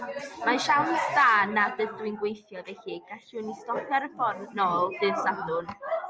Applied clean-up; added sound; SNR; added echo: none; none; none; none.